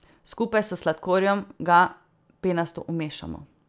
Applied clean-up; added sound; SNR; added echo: none; none; none; none.